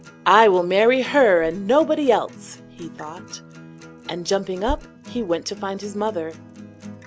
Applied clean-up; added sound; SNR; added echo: none; Acoustic guitar; 20 dB; none.